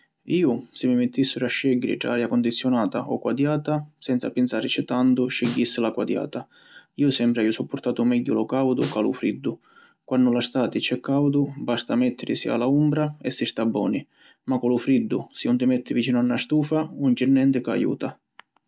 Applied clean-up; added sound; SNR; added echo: none; Snare drum; 15 dB; none.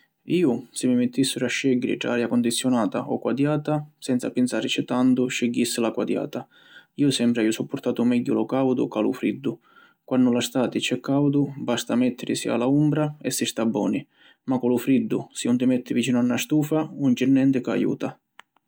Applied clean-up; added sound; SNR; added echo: none; none; none; none.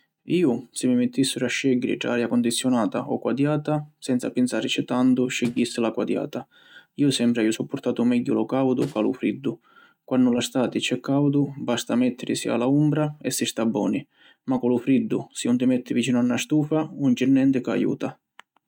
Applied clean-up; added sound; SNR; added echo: neural mask model RNNoise.